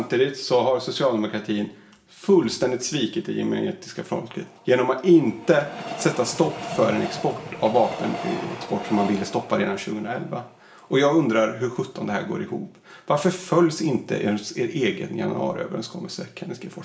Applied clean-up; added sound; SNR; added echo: none; Train; 16 dB; reverberation time 0.4 s.